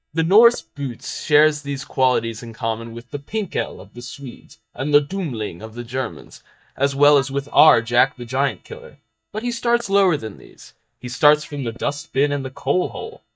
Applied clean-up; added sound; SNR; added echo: neural mask model DeepFilterNet 3.